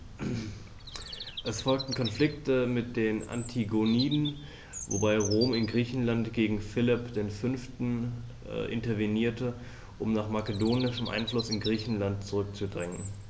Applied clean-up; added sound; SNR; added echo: none; Bird vocalization, bird call, bird song; 14 dB; none.